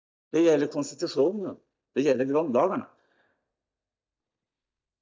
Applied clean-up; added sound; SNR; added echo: neural mask model DeepFilterNet 3.